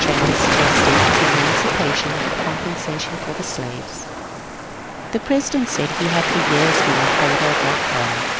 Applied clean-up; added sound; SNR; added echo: none; Waves, surf; -5 dB; none.